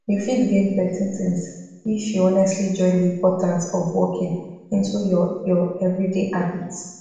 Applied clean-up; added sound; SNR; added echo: none; none; none; reverberation time 0.9 s.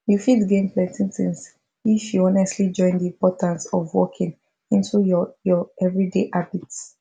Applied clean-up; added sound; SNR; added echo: none; none; none; none.